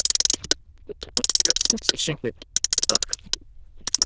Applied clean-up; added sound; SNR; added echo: neural diffusion model UNIVERSE++.